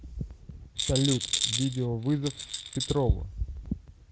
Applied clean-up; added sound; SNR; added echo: none; Rattle; 4 dB; none.